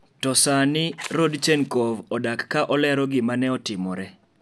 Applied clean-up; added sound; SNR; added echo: none; Fire; 19 dB; none.